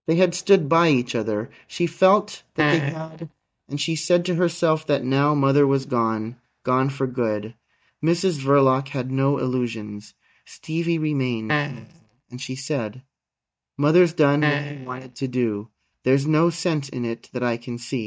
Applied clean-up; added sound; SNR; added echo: neural mask model DeepFilterNet 3.